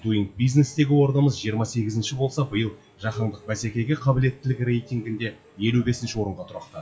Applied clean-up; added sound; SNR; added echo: classical method WPE with log-MMSE.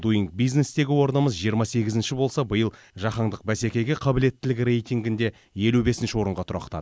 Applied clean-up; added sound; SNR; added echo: none; none; none; none.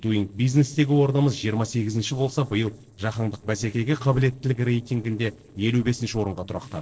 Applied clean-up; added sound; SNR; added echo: neural separator model SepFormer DNS4.